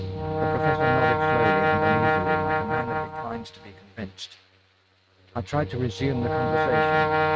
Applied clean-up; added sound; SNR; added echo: neural mask model RNNoise.